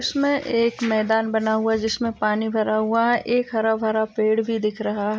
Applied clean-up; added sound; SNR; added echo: none; none; none; none.